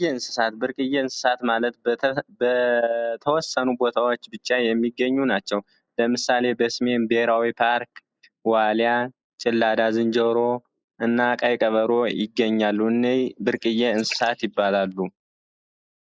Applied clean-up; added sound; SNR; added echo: neural mask model Resemble Enhance denoiser.